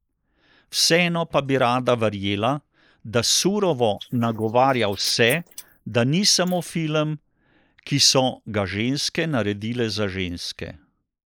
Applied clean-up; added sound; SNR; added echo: neural mask model Resemble Enhance denoiser.